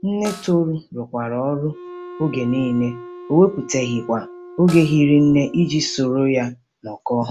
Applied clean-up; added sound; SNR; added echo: none; Snare drum + Wind instrument, woodwind instrument; 18 dB; none.